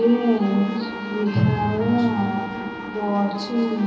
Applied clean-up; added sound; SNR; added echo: none; Trumpet; 15 dB; reverberation time 2.6 s.